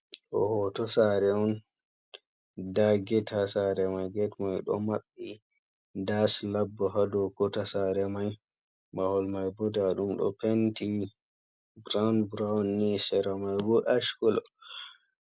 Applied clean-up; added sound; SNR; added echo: none; none; none; none.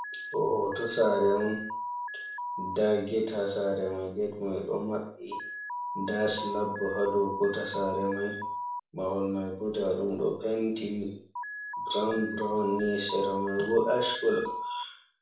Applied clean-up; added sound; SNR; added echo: none; Alarm; 8 dB; reverberation time 0.5 s.